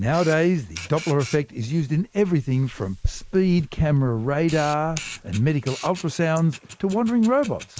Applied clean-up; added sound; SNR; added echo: neural mask model Resemble Enhance denoiser.